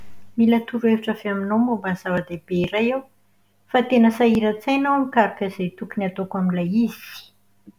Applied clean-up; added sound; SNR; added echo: none; none; none; none.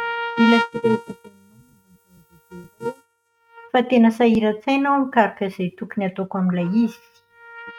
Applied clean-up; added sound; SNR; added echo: neural mask model RNNoise.